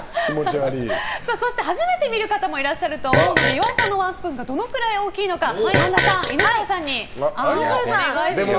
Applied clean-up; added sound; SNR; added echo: none; Fart; 2 dB; none.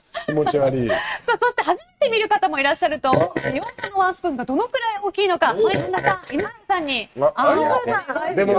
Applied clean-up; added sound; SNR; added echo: neural mask model RNNoise.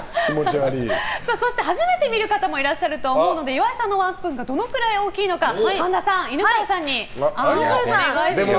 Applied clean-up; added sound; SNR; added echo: none; none; none; none.